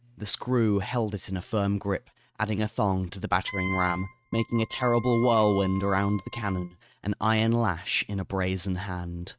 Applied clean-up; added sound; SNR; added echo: neural mask model RNNoise.